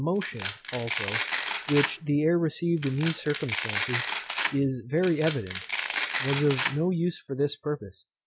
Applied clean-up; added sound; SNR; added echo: none; Domestic sounds, home sounds; 2 dB; none.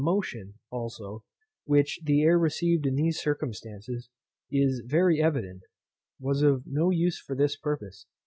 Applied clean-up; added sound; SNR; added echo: none; none; none; none.